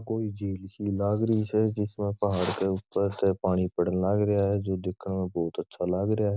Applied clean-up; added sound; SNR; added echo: none; none; none; none.